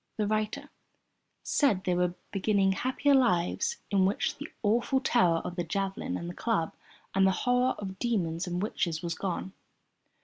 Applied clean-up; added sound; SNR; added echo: none; none; none; none.